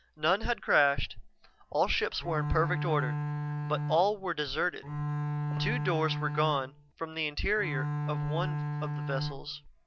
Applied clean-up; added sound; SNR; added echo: none; Bowed string instrument; 1 dB; none.